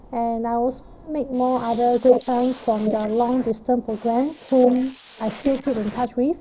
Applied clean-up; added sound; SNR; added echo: neural mask model Resemble Enhance denoiser.